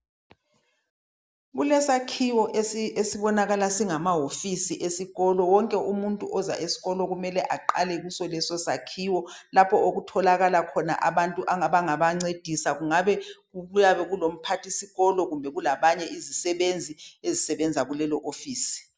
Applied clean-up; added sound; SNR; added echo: none; none; none; none.